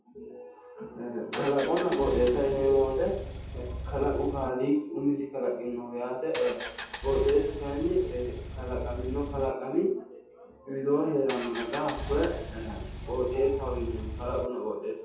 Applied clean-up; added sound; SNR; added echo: none; Engine; 7 dB; reverberation time 0.7 s.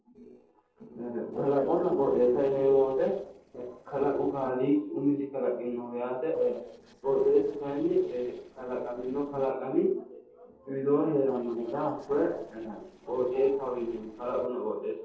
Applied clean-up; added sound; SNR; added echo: neural separator model SepFormer DNS4.